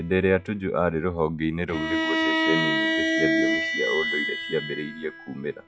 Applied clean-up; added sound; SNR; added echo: classical method log-MMSE.